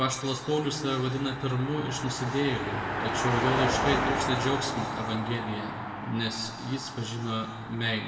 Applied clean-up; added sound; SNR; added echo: none; Car passing by; 3 dB; reverberation time 1.6 s.